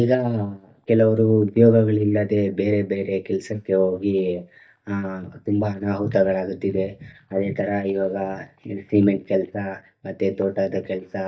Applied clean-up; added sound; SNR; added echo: neural mask model DeepFilterNet 3.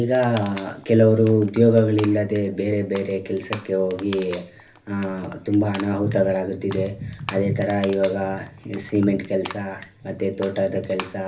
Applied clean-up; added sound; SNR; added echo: none; Crushing; 17 dB; reverberation time 0.3 s.